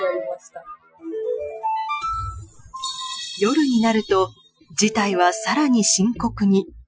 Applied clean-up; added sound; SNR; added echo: classical method Wiener filter.